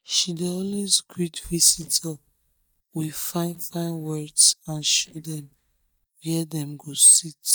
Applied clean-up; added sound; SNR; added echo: neural mask model DeepFilterNet 3.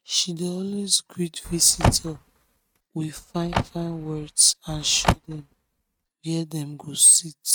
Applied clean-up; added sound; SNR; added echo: neural mask model RNNoise.